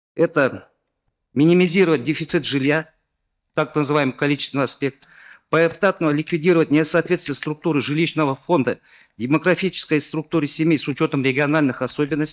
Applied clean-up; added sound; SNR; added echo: neural mask model DeepFilterNet 3.